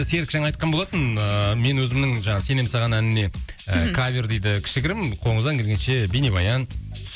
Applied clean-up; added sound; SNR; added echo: none; none; none; none.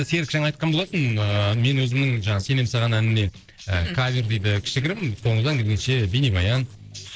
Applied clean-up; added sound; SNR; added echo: neural separator model SepFormer DNS4.